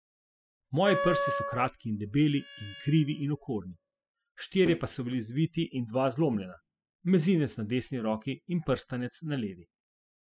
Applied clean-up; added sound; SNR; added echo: classical method spectral subtraction.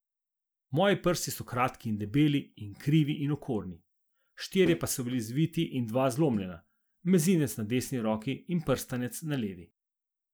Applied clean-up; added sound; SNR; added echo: none; none; none; none.